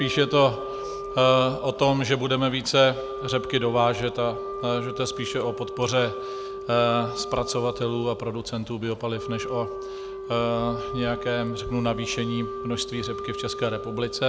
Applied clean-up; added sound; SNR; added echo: none; Wind instrument, woodwind instrument; 9 dB; none.